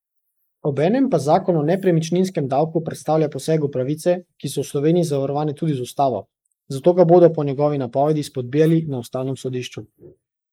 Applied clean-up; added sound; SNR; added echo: neural mask model Resemble Enhance denoiser.